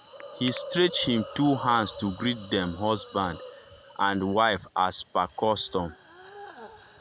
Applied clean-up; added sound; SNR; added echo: none; Hiss; 15 dB; none.